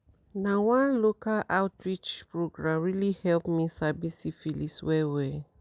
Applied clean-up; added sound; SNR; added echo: none; none; none; none.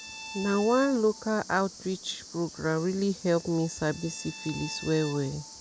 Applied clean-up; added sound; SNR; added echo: none; Cricket + Bowed string instrument; 15 dB; none.